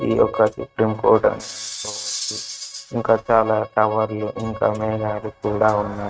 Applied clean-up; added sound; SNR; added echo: neural mask model RNNoise.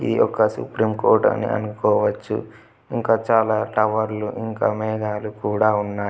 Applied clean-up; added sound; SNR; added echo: none; none; none; none.